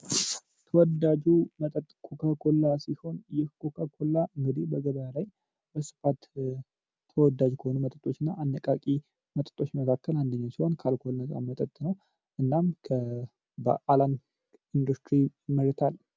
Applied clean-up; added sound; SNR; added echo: none; none; none; none.